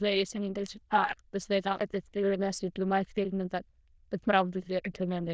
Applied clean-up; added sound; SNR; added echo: neural diffusion model UNIVERSE++.